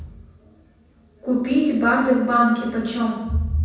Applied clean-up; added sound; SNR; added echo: none; none; none; reverberation time 1.1 s.